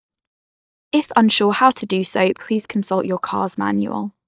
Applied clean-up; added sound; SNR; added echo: neural mask model DeepFilterNet 3.